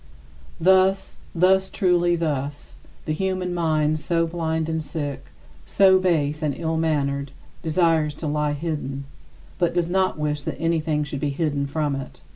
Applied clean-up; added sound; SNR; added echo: none; none; none; none.